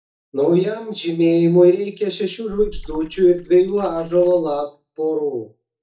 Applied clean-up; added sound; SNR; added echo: neural mask model DeepFilterNet 3.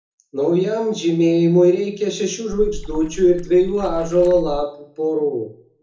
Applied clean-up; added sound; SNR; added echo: none; Splash, splatter; 11 dB; reverberation time 0.5 s.